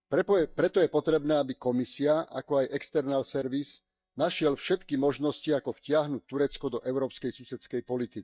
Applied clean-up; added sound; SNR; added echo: neural mask model DeepFilterNet 3.